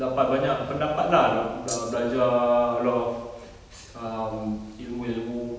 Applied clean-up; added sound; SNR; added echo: none; Rattle (instrument); 10 dB; none.